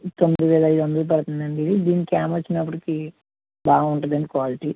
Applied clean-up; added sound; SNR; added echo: none; none; none; none.